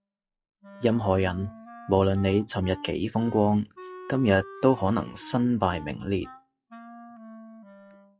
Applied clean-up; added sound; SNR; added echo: classical method log-MMSE.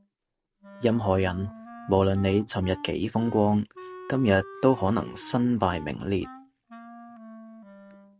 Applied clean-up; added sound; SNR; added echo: none; Wind instrument, woodwind instrument; 18 dB; none.